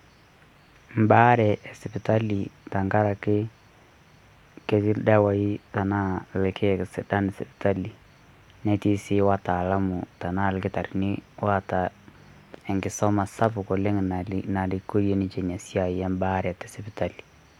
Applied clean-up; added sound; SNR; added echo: none; none; none; none.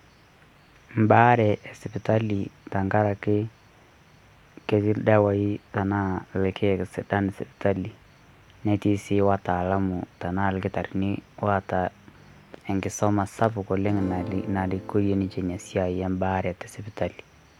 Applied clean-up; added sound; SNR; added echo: none; Acoustic guitar / Strum; 14 dB; none.